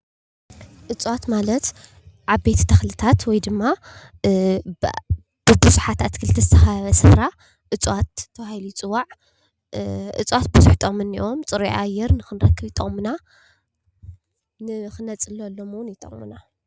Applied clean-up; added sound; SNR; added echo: none; none; none; none.